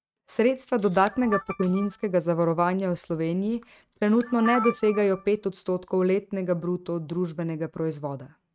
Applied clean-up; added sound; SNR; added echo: neural mask model RNNoise.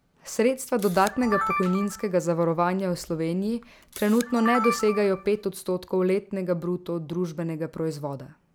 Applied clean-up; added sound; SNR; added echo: none; Camera; 8 dB; none.